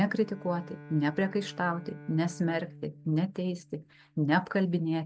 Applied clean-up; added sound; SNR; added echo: none; Bowed string instrument; 19 dB; none.